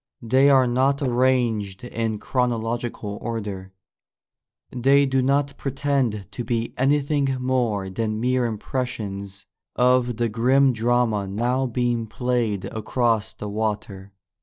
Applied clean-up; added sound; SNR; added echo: neural separator model SepFormer DNS4.